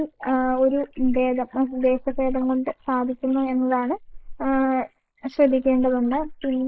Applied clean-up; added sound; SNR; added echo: neural mask model Resemble Enhance denoiser.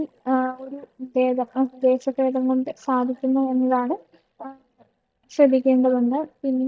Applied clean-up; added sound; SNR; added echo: neural mask model DeepFilterNet 3.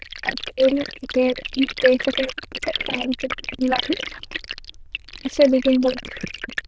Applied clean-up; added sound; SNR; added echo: neural diffusion model UNIVERSE++.